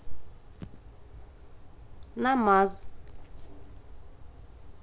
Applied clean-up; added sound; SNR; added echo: none; none; none; none.